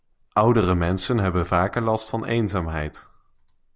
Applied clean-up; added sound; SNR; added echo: none; none; none; none.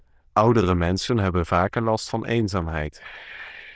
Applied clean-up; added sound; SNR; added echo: neural diffusion model UNIVERSE++.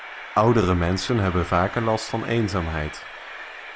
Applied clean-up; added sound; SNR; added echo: none; Train; 14 dB; none.